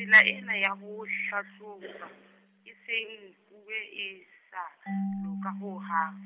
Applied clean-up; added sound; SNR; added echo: none; Marimba, xylophone / Wood; 10 dB; none.